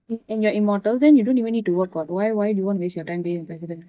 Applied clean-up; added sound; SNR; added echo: neural mask model DeepFilterNet 3.